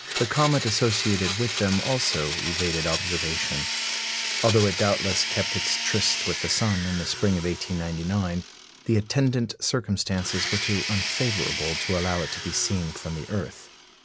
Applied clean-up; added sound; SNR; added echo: none; Domestic sounds, home sounds; 4 dB; none.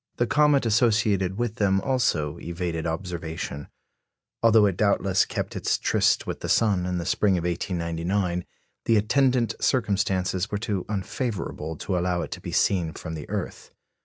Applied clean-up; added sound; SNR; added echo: none; none; none; none.